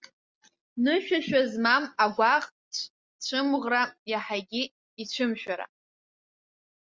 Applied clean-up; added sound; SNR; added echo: none; none; none; none.